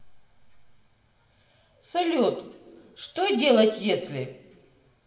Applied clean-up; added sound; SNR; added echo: none; none; none; reverberation time 1.5 s.